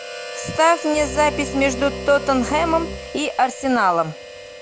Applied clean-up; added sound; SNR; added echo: none; Bowed string instrument + Harmonica; 10 dB; none.